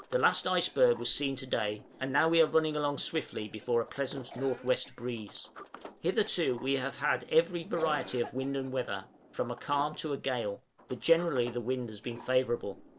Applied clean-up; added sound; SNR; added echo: none; Sliding door + Cough; 19 dB; none.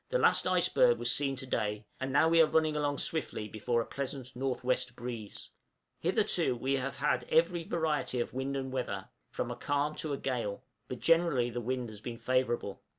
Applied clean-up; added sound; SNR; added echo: none; none; none; none.